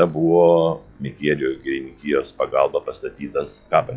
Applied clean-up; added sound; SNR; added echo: classical method log-MMSE.